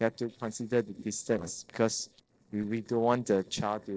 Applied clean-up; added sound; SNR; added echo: neural separator model SepFormer DNS4.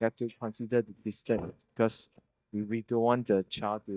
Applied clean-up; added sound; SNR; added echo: neural mask model DeepFilterNet 3.